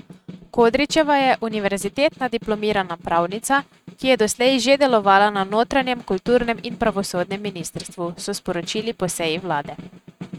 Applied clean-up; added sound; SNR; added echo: neural mask model RNNoise.